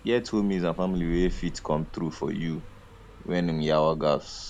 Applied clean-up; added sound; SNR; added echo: none; Car passing by; 12 dB; none.